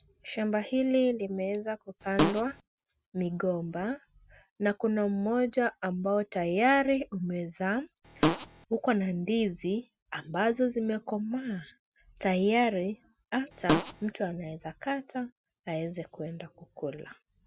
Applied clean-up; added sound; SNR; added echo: none; Fart; -1 dB; none.